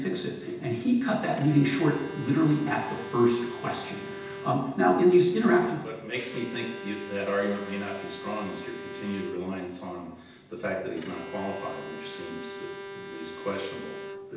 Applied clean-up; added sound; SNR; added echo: none; Bowed string instrument; 13 dB; reverberation time 0.9 s.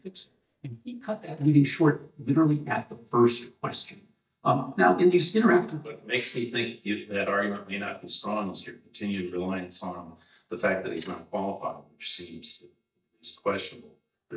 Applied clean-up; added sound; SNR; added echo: neural mask model DeepFilterNet 3.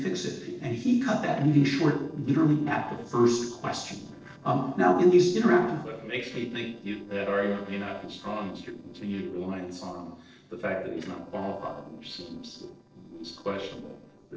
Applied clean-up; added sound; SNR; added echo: neural separator model SepFormer DNS4.